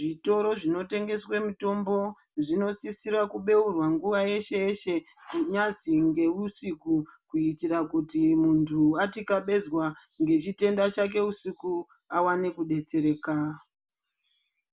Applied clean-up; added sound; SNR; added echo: none; none; none; none.